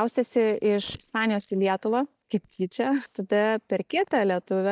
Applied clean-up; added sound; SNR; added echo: neural mask model DeepFilterNet 3.